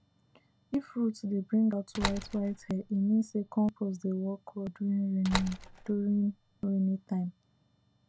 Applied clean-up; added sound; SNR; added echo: none; Slam; 9 dB; none.